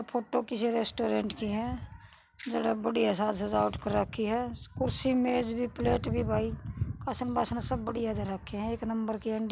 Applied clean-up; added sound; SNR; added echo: none; none; none; none.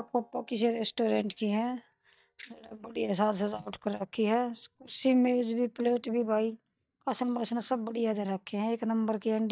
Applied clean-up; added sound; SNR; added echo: neural mask model DeepFilterNet 3.